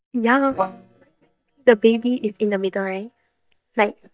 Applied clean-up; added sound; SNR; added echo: neural mask model DeepFilterNet 3.